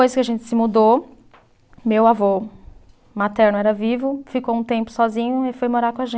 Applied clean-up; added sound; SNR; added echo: none; none; none; none.